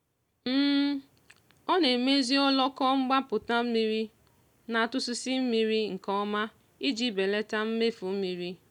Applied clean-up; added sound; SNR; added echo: none; none; none; none.